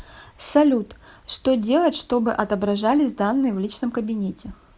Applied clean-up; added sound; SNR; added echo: none; none; none; none.